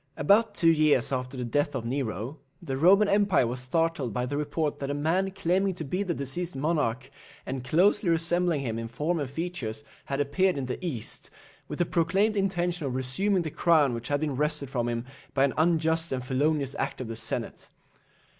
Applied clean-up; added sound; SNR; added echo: none; none; none; none.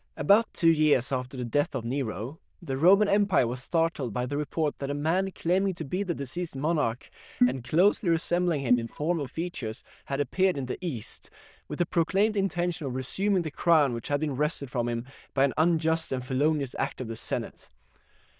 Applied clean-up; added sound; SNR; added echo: neural diffusion model UNIVERSE++.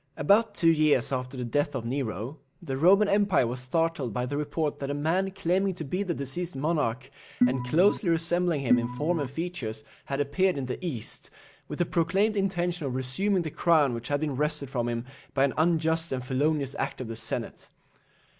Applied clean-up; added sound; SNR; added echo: none; Organ; 3 dB; none.